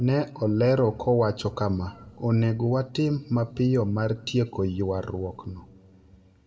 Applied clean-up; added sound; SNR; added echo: none; none; none; reverberation time 2.5 s.